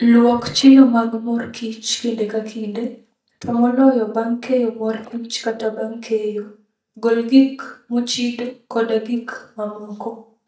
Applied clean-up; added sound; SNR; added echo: neural mask model DeepFilterNet 3.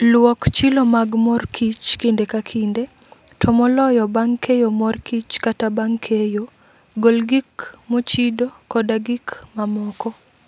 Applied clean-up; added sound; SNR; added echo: none; none; none; none.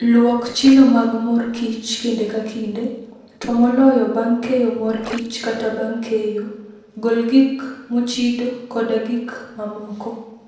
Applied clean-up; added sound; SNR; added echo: neural separator model SepFormer DNS4.